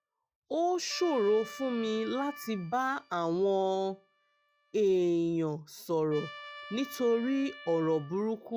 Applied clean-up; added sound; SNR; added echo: classical method log-MMSE.